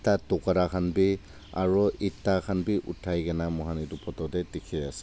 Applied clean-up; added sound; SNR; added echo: none; none; none; none.